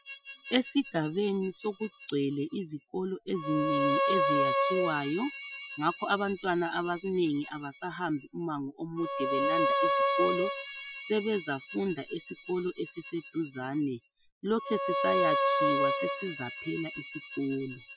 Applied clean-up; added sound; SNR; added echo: classical method Wiener filter.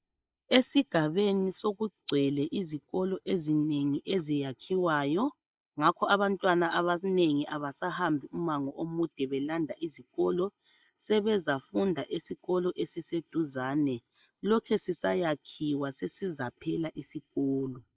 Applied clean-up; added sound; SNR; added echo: neural mask model Resemble Enhance denoiser.